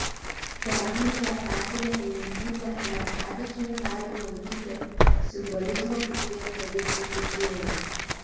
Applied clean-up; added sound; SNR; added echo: none; Tearing; -4 dB; reverberation time 1.3 s.